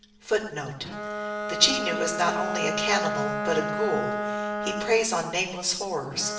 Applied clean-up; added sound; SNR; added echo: none; Bowed string instrument; 4 dB; reverberation time 0.8 s.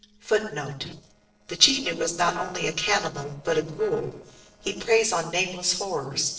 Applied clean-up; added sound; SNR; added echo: neural separator model SepFormer DNS4.